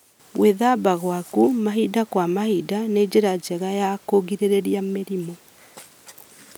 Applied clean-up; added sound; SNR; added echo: none; none; none; none.